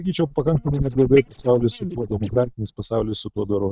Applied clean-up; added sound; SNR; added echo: neural mask model DeepFilterNet 3.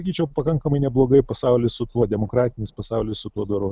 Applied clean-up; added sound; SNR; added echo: none; none; none; none.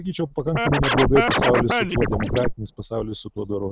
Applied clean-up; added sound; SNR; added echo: none; Scratching (performance technique); -2 dB; none.